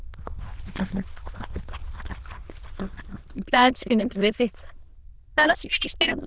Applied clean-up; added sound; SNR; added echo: neural diffusion model UNIVERSE++.